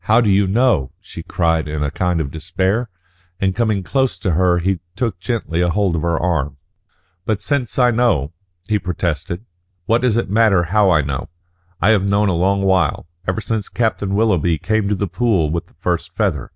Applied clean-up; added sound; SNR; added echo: none; none; none; none.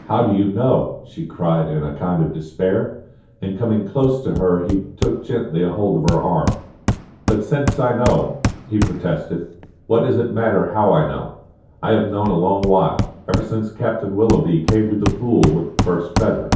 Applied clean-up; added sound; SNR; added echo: none; Hammer; 7 dB; reverberation time 0.6 s.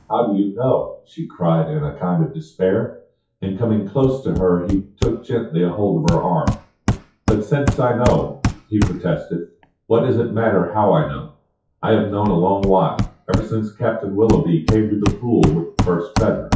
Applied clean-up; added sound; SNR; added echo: classical method WPE with log-MMSE.